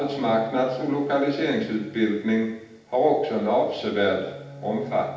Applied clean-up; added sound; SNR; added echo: none; Bowed string instrument; 19 dB; reverberation time 0.8 s.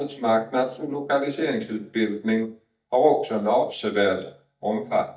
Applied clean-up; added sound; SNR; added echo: neural mask model DeepFilterNet 3.